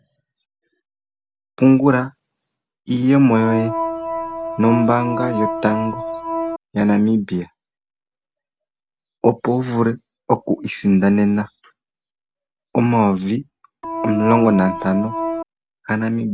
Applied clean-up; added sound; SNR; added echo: none; Organ; 4 dB; none.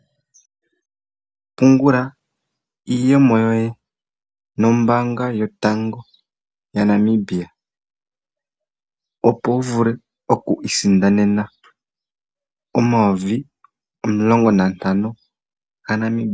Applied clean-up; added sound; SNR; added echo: none; none; none; none.